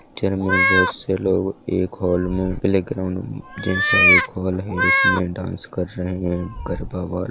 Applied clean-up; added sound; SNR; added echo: none; Meow; 0 dB; none.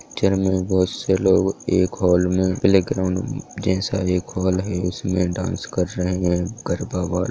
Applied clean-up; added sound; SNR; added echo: none; none; none; none.